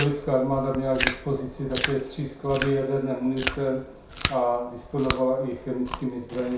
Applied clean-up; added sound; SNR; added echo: none; Chewing, mastication; 8 dB; reverberation time 0.6 s.